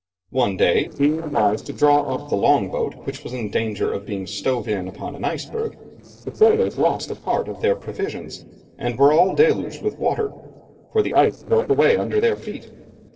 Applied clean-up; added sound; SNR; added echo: neural separator model SepFormer DNS4.